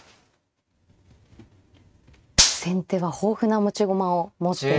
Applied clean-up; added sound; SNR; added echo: neural mask model RNNoise.